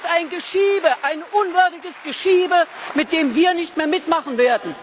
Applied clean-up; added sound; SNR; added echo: none; none; none; none.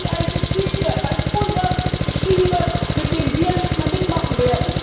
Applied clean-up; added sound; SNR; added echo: none; Engine; -2 dB; reverberation time 1.0 s.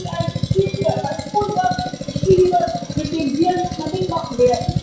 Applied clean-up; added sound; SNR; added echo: classical method WPE with log-MMSE.